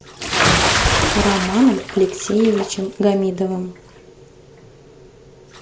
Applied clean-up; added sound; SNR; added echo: none; Bathtub (filling or washing) / Splash, splatter; 2 dB; none.